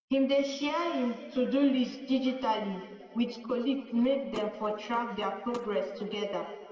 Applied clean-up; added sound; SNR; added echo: none; none; none; reverberation time 2.0 s.